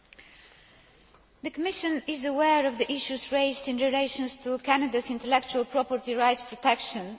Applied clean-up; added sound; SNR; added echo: none; none; none; none.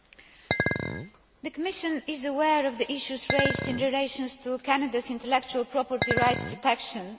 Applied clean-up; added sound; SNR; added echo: none; Chink, clink; 2 dB; none.